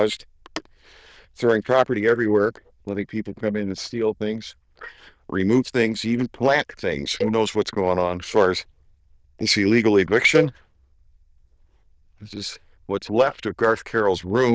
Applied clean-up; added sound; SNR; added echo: neural diffusion model UNIVERSE++.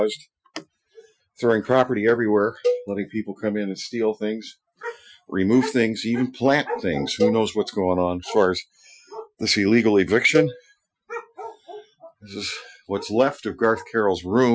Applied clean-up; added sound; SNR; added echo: classical method Wiener filter.